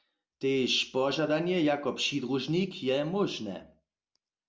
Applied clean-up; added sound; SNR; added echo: none; none; none; none.